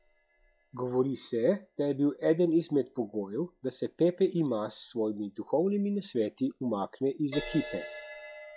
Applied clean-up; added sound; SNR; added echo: classical method log-MMSE.